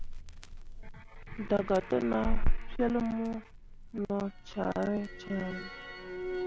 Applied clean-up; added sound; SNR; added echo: none; Crackle; -1 dB; none.